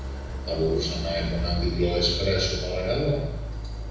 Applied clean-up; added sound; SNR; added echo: none; Idling; 5 dB; reverberation time 1.1 s.